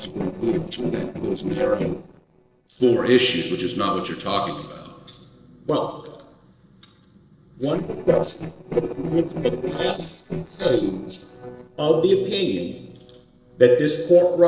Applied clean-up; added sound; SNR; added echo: neural separator model SepFormer DNS4.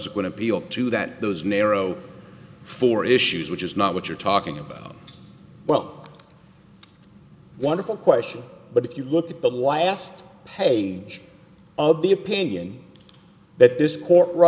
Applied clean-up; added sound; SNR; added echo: none; none; none; none.